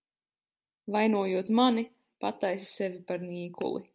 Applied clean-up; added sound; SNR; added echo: none; none; none; none.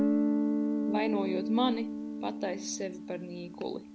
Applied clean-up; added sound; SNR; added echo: none; Guitar; -2 dB; none.